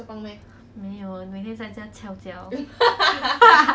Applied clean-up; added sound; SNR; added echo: none; none; none; none.